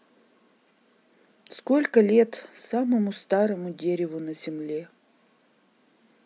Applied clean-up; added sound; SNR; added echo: none; none; none; none.